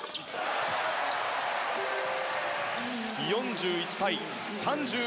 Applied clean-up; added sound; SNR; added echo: none; none; none; none.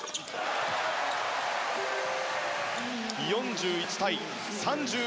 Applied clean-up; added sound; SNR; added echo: none; Chink, clink; 17 dB; none.